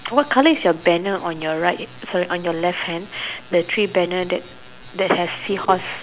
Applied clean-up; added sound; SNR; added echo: none; none; none; none.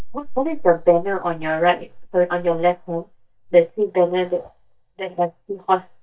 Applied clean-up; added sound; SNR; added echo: neural mask model DeepFilterNet 3.